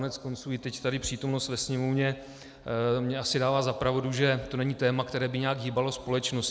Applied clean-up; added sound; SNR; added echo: none; none; none; none.